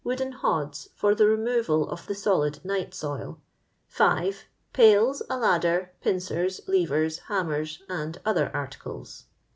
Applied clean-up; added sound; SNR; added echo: none; none; none; none.